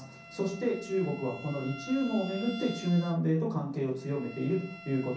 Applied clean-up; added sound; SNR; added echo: none; Bowed string instrument; 16 dB; reverberation time 0.6 s.